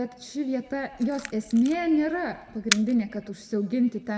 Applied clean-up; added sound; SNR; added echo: none; Camera; 9 dB; reverberation time 1.2 s.